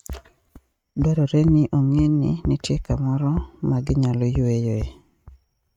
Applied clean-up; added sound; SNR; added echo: neural mask model RNNoise.